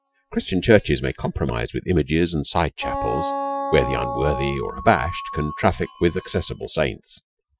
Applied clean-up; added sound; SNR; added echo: classical method Wiener filter.